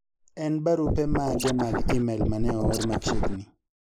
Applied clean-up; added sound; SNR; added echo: neural mask model Resemble Enhance denoiser.